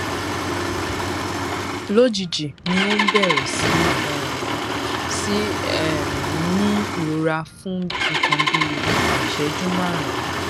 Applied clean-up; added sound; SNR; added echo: none; Engine starting; -2 dB; none.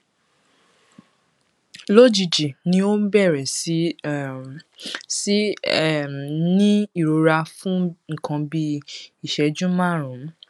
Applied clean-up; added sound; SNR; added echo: none; none; none; none.